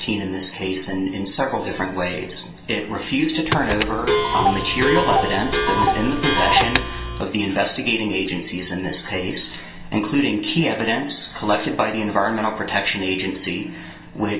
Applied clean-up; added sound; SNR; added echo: none; Clock; -2 dB; reverberation time 0.4 s.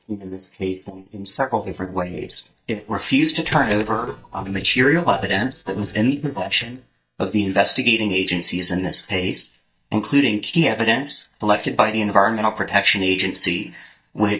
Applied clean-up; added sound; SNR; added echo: neural mask model DeepFilterNet 3.